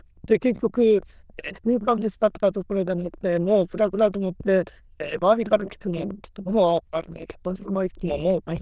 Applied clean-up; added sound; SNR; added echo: neural diffusion model UNIVERSE++.